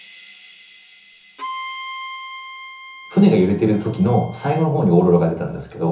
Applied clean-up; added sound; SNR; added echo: none; Bowed string instrument; 15 dB; reverberation time 0.7 s.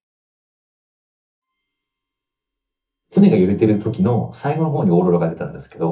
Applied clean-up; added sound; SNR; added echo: neural mask model DeepFilterNet 3.